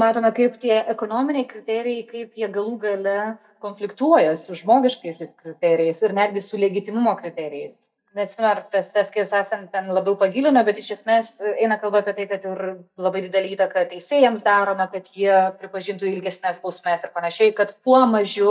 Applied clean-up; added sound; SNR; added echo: neural mask model DeepFilterNet 3.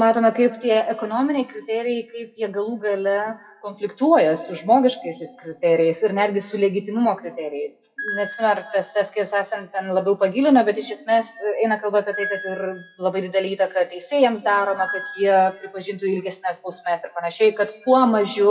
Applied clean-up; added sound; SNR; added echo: classical method WPE with log-MMSE.